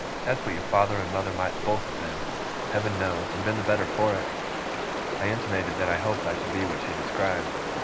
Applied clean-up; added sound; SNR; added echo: none; Stream; 2 dB; none.